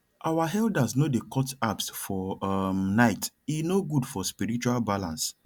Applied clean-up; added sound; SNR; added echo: none; none; none; none.